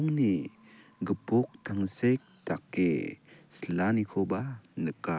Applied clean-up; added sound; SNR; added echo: none; none; none; none.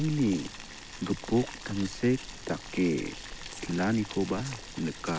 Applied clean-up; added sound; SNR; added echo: none; Boiling; 11 dB; none.